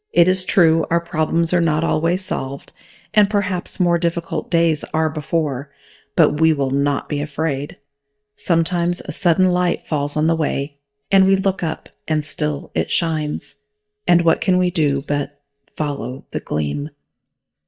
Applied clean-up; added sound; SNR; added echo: neural mask model DeepFilterNet 3.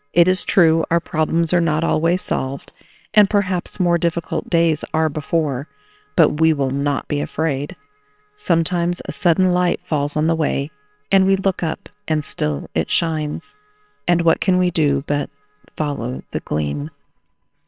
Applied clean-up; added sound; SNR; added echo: neural separator model SepFormer WHAMR!.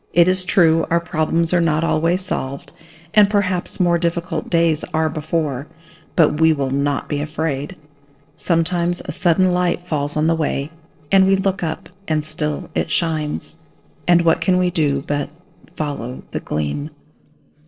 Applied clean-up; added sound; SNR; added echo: neural separator model SepFormer DNS4.